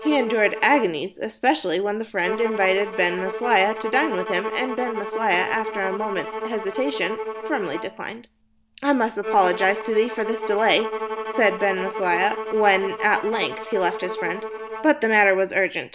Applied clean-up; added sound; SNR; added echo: none; Bowed string instrument; 8 dB; none.